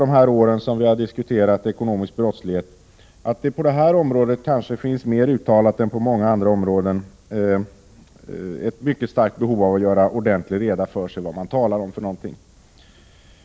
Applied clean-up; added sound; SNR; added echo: none; none; none; none.